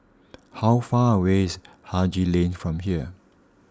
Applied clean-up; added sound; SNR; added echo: none; none; none; none.